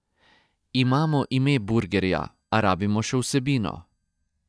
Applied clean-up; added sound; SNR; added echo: neural mask model DeepFilterNet 3.